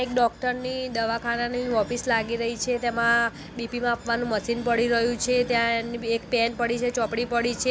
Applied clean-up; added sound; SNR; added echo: none; none; none; none.